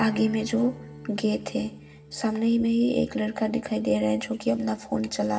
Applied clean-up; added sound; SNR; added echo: none; Strum; 19 dB; reverberation time 0.7 s.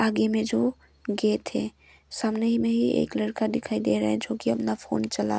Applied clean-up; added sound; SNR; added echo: none; none; none; none.